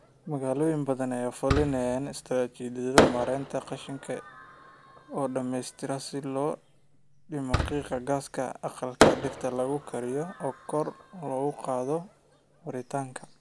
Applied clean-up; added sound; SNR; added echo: none; Fireworks; 1 dB; none.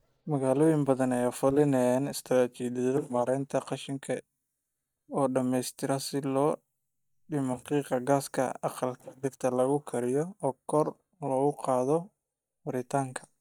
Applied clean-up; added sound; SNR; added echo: neural mask model DeepFilterNet 3.